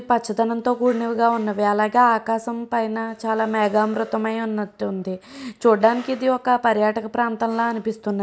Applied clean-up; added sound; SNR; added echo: none; none; none; none.